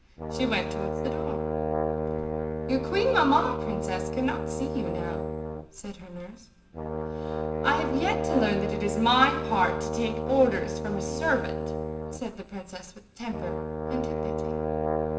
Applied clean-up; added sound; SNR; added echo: none; Brass instrument; 1 dB; reverberation time 1.1 s.